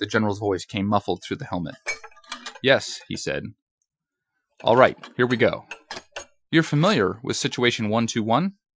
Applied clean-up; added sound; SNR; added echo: classical method Wiener filter.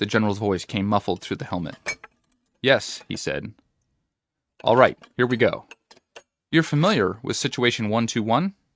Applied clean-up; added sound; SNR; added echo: neural mask model RNNoise.